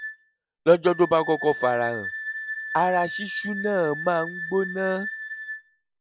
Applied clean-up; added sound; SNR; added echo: none; Wind instrument, woodwind instrument; 9 dB; none.